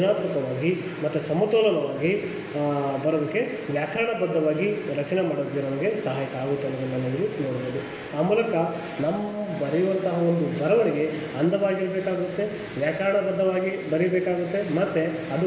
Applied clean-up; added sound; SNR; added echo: none; none; none; reverberation time 1.1 s.